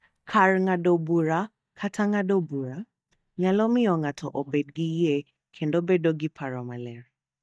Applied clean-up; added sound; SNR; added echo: neural mask model DeepFilterNet 3.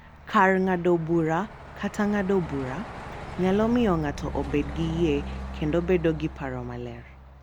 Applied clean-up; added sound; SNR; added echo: none; Truck; 11 dB; none.